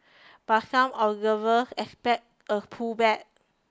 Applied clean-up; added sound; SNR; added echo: none; none; none; none.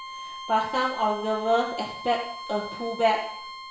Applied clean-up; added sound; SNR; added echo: none; Bowed string instrument; 11 dB; reverberation time 0.7 s.